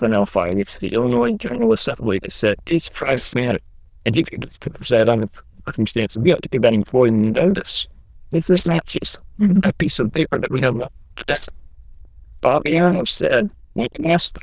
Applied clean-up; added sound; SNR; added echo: neural diffusion model UNIVERSE++.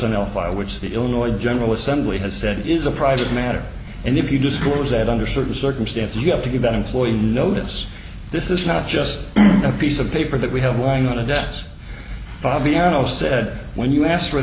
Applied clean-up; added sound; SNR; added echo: none; Tambourine; 15 dB; none.